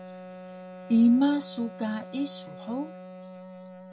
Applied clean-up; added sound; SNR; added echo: none; Wind instrument, woodwind instrument; 15 dB; none.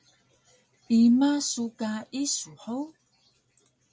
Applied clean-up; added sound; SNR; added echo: none; none; none; none.